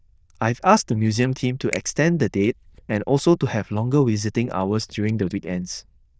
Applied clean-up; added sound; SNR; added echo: neural diffusion model UNIVERSE++.